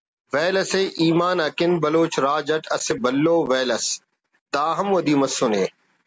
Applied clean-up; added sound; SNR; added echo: none; none; none; none.